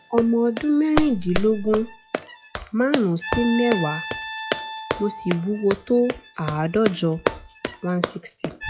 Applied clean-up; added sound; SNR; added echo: classical method log-MMSE.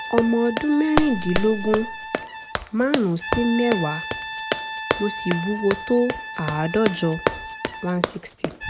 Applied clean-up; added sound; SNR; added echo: none; Brass instrument + Run; 4 dB; none.